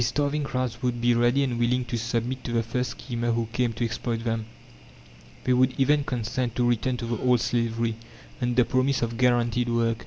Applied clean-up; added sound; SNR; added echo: none; none; none; none.